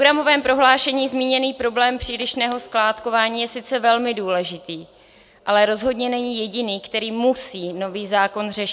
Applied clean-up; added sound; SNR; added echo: none; none; none; none.